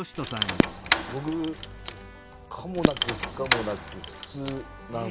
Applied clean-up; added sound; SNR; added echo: none; Fireworks + Rattle / Keys jangling; -4 dB; none.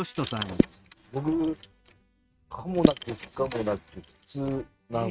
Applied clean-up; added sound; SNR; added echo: neural mask model RNNoise.